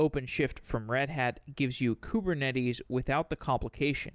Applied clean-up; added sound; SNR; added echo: none; none; none; none.